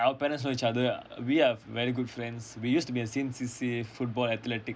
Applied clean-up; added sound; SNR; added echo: none; none; none; none.